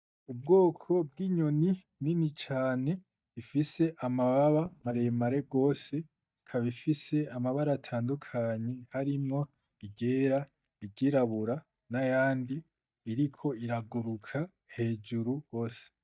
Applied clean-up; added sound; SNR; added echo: neural mask model DeepFilterNet 3.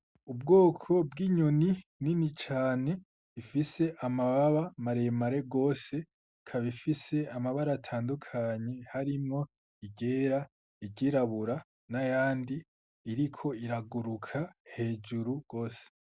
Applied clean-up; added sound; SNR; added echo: none; none; none; none.